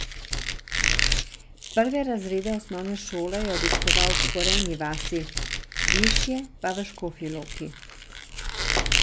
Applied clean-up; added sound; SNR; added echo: none; Squeak; -4 dB; none.